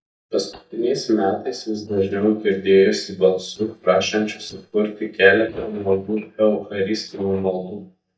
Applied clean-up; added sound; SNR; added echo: neural mask model DeepFilterNet 3.